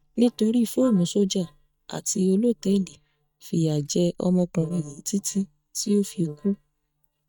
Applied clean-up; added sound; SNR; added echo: neural mask model DeepFilterNet 3.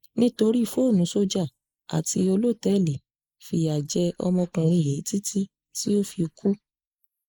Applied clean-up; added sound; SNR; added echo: neural mask model Resemble Enhance denoiser.